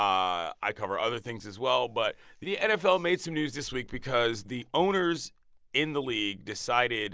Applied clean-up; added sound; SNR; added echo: none; none; none; none.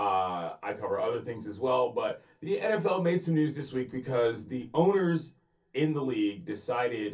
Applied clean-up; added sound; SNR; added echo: none; none; none; reverberation time 0.3 s.